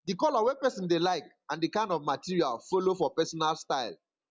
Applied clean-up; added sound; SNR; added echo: none; none; none; none.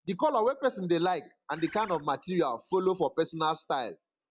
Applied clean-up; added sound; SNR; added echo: none; Bird; 18 dB; none.